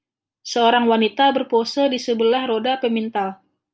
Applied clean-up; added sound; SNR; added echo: none; none; none; none.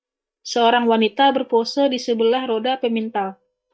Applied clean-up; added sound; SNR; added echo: neural mask model DeepFilterNet 3.